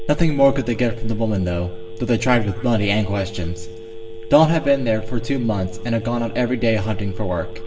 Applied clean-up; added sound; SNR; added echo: none; Telephone; 17 dB; reverberation time 1.7 s.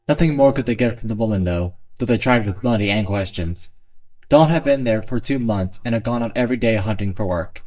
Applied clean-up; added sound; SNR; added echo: neural mask model DeepFilterNet 3.